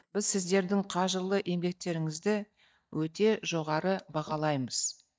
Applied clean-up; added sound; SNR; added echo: neural mask model DeepFilterNet 3.